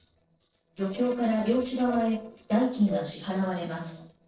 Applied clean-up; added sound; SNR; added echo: neural separator model SepFormer DNS4.